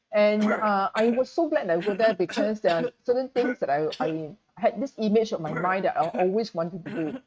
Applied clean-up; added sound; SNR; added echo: neural mask model RNNoise.